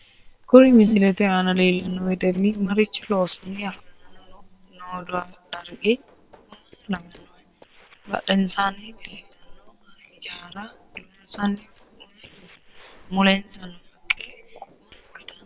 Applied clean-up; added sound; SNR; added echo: neural separator model SepFormer WHAM!.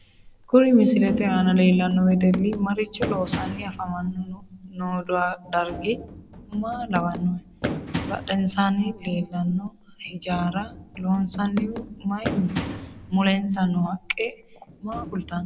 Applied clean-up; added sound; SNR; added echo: none; Run; 11 dB; none.